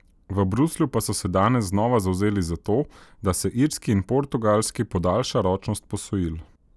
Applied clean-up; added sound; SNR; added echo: none; none; none; none.